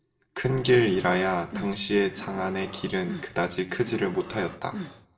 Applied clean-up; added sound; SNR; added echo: none; Breathing; 13 dB; reverberation time 0.7 s.